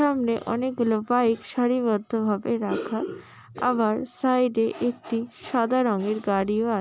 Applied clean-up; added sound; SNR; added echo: none; none; none; none.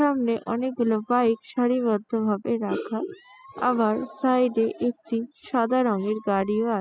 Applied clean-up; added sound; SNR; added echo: classical method spectral subtraction.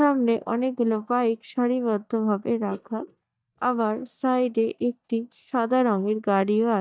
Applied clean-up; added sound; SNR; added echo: neural mask model DeepFilterNet 3.